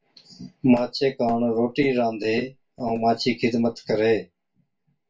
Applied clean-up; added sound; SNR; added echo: none; none; none; reverberation time 0.2 s.